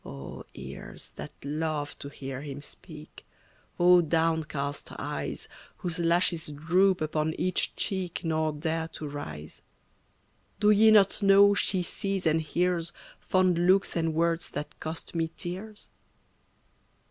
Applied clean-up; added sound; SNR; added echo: none; none; none; none.